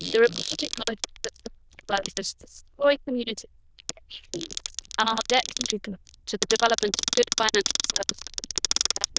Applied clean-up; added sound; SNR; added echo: neural diffusion model UNIVERSE++.